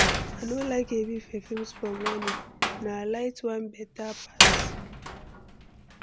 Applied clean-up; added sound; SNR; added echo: none; Slam; -4 dB; none.